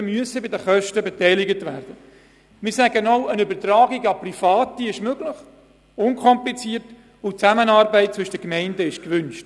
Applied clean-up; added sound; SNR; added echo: none; none; none; none.